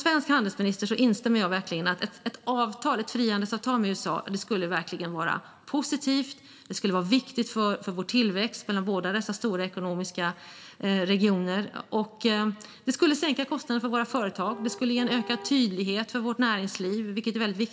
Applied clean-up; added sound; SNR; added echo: none; Car; 17 dB; reverberation time 0.7 s.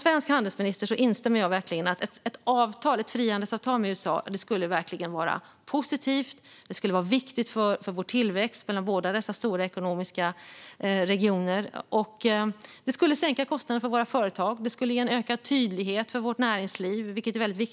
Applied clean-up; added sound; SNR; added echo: none; none; none; none.